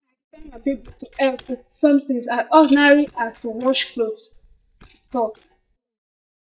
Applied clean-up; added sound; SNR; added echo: neural mask model DeepFilterNet 3.